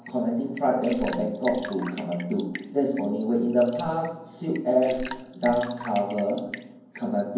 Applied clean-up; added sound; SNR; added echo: none; Raindrop / Drip; 16 dB; reverberation time 0.9 s.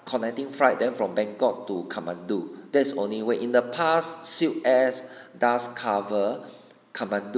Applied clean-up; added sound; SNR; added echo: none; none; none; none.